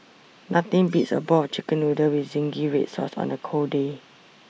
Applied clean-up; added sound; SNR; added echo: neural mask model Resemble Enhance denoiser.